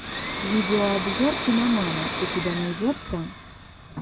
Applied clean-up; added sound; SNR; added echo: none; Domestic sounds, home sounds; 5 dB; none.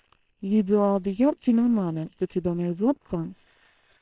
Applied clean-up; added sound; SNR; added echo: neural separator model SepFormer WHAM!.